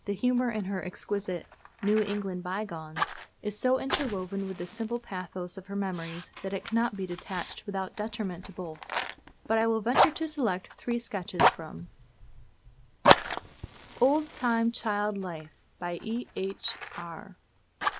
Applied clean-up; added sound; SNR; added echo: none; Fire; 2 dB; none.